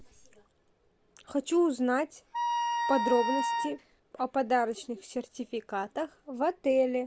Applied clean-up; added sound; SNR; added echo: none; Wind instrument, woodwind instrument; 0 dB; none.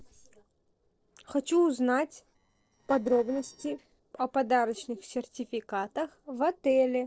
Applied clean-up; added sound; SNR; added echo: neural separator model SepFormer DNS4.